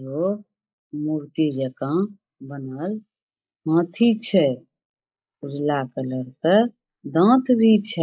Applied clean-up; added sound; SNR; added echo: neural mask model Resemble Enhance denoiser.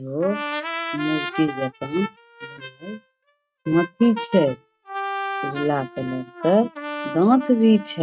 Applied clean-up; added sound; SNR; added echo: neural mask model RNNoise.